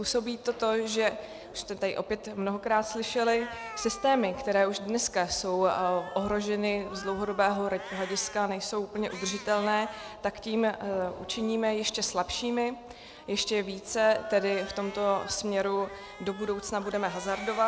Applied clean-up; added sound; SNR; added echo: none; Cat; 17 dB; none.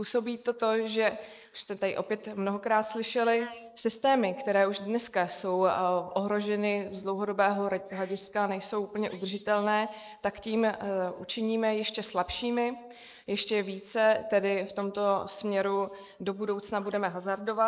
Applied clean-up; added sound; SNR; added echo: neural mask model Resemble Enhance denoiser.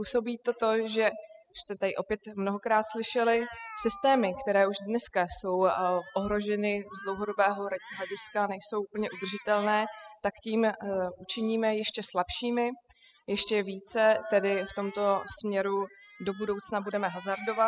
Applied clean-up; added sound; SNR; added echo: classical method spectral subtraction.